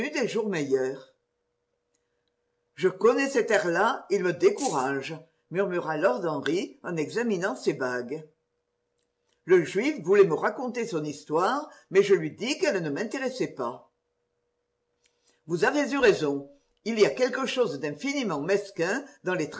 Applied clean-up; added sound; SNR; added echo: none; Rattle (instrument); 12 dB; none.